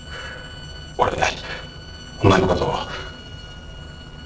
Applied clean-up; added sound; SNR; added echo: neural separator model SepFormer DNS4.